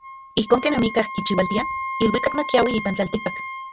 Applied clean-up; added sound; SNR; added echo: none; Wind instrument, woodwind instrument; 8 dB; none.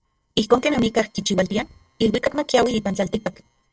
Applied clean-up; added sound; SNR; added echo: neural separator model SepFormer DNS4.